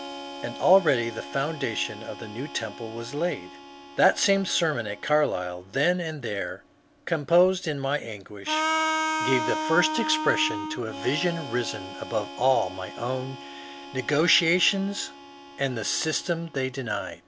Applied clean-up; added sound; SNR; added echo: none; Harmonica; 8 dB; none.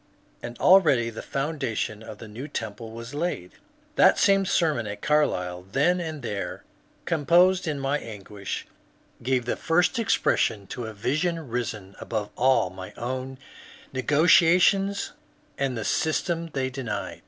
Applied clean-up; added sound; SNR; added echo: none; none; none; none.